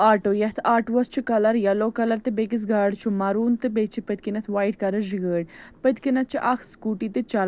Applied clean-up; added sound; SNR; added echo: none; none; none; none.